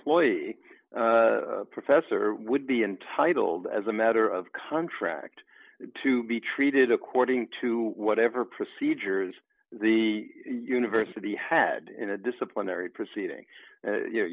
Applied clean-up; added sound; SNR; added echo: none; none; none; none.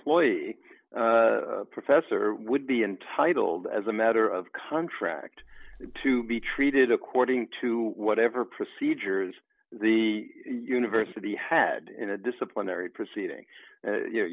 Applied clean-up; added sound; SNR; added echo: none; Wind; 17 dB; none.